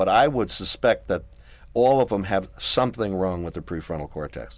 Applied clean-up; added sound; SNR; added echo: none; none; none; none.